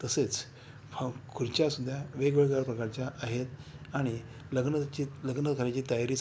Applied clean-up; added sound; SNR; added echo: none; none; none; none.